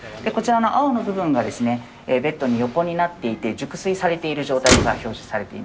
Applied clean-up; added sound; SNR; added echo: none; Motor vehicle (road); 7 dB; none.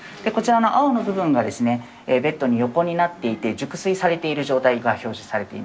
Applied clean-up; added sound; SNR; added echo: none; none; none; none.